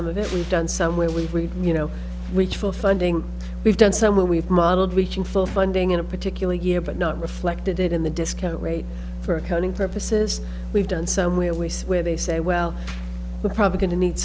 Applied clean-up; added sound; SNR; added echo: none; none; none; none.